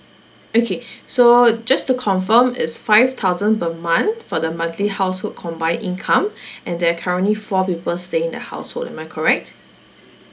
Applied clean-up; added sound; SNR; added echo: none; none; none; none.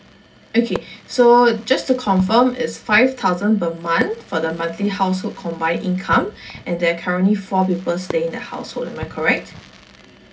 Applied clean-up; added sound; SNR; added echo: none; Fireworks; 19 dB; reverberation time 0.4 s.